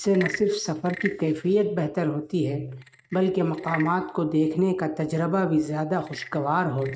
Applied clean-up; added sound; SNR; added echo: neural mask model RNNoise.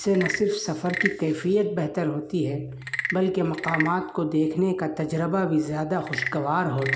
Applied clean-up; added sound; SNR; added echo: none; Wood / Percussion / Frog; 9 dB; none.